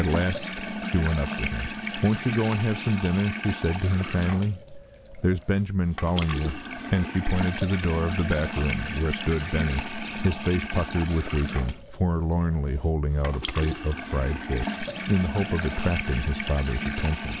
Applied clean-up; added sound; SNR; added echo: none; Sink (filling or washing) / Water tap, faucet; 7 dB; none.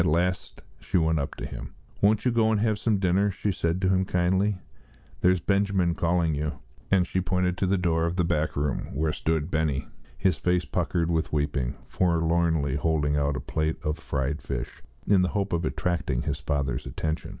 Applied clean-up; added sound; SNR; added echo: none; none; none; none.